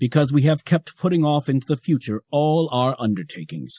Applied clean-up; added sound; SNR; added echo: none; none; none; none.